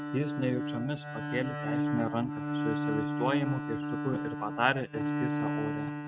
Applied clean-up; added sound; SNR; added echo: neural mask model RNNoise.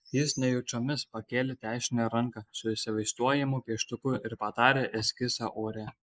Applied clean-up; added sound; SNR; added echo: neural mask model Resemble Enhance denoiser.